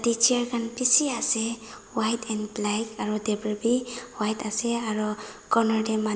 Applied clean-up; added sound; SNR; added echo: none; none; none; none.